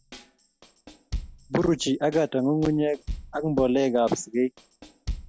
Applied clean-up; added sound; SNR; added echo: none; Drum kit; 13 dB; none.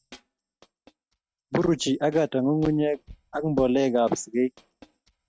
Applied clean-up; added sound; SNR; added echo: neural mask model RNNoise.